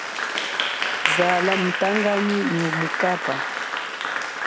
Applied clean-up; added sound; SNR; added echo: none; Applause; 0 dB; none.